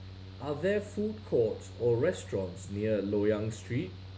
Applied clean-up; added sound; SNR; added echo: none; Mechanical fan; 13 dB; none.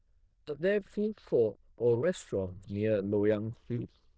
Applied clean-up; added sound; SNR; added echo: neural diffusion model UNIVERSE++.